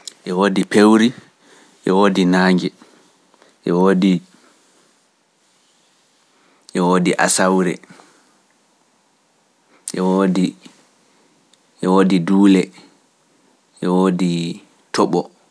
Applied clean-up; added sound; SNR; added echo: none; none; none; none.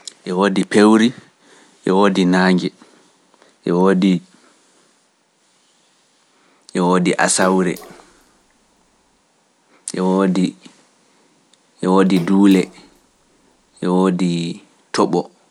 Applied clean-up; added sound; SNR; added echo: none; Splash, splatter; 20 dB; none.